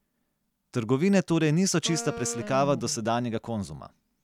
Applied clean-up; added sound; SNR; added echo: none; Wind instrument, woodwind instrument; 12 dB; none.